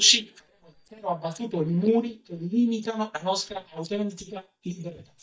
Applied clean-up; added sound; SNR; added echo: neural mask model DeepFilterNet 3.